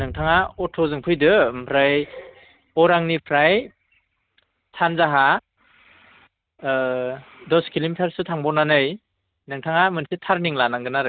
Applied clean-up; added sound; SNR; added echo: neural mask model RNNoise.